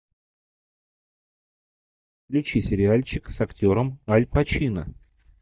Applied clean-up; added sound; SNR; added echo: neural mask model DeepFilterNet 3.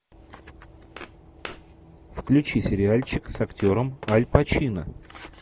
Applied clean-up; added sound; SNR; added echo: none; Walk, footsteps + Knock; 19 dB; none.